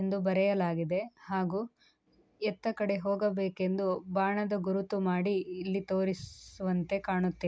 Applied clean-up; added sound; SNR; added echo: none; none; none; none.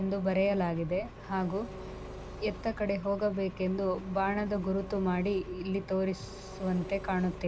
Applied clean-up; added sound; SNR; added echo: none; Engine; 11 dB; none.